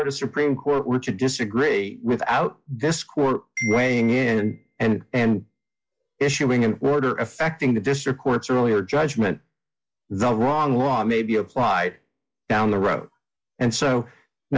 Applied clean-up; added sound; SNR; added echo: classical method log-MMSE.